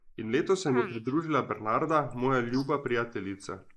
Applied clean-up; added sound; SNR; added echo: neural mask model Resemble Enhance denoiser.